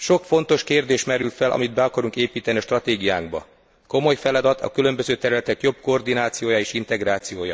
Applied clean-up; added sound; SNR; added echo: none; none; none; none.